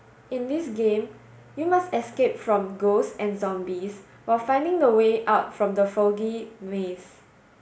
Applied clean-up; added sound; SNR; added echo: none; none; none; none.